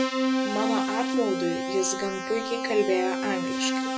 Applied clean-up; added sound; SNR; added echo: none; Keyboard (musical); -1 dB; reverberation time 0.3 s.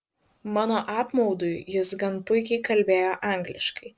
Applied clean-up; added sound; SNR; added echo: none; none; none; none.